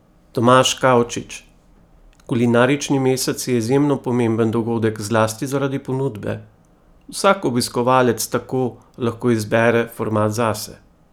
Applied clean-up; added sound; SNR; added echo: none; none; none; none.